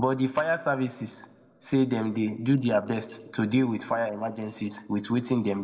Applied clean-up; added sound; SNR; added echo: neural separator model SepFormer DNS4.